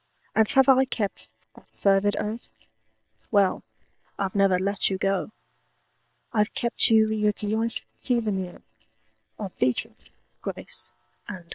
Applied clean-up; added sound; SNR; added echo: neural separator model SepFormer WHAM!.